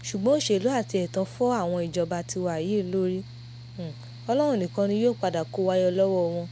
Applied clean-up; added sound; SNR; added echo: none; Mechanical fan; 16 dB; none.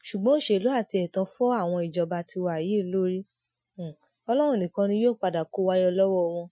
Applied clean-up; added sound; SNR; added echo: classical method Wiener filter.